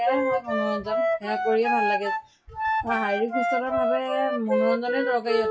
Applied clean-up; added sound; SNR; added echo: classical method WPE with log-MMSE.